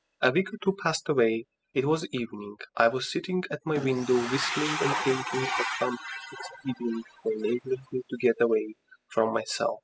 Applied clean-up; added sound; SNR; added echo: classical method spectral subtraction.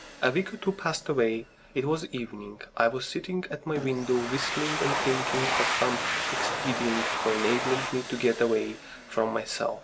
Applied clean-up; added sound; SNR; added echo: none; Domestic sounds, home sounds; 4 dB; none.